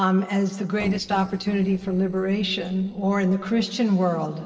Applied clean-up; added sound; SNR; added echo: neural separator model SepFormer DNS4.